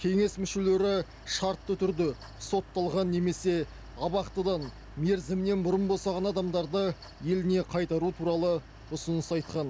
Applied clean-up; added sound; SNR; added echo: none; Mechanical fan; 18 dB; none.